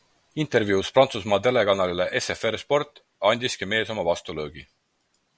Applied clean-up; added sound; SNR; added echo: none; none; none; none.